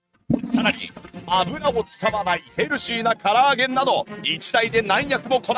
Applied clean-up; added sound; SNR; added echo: neural mask model RNNoise.